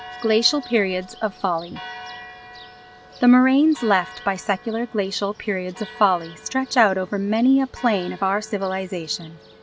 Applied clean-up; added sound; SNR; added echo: none; Church bell; 19 dB; none.